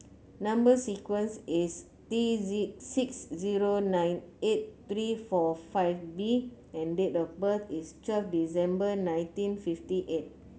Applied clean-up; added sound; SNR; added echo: none; none; none; none.